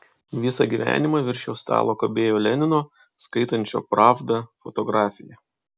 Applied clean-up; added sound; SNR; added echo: none; none; none; none.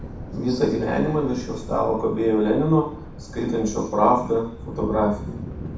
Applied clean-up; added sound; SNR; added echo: none; Thunder; 12 dB; reverberation time 0.7 s.